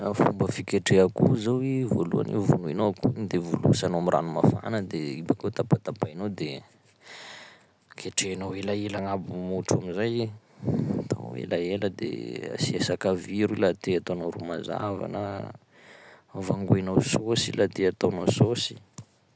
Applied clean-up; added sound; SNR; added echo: none; none; none; none.